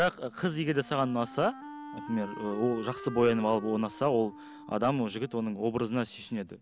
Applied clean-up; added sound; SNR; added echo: none; Wind instrument, woodwind instrument; 16 dB; none.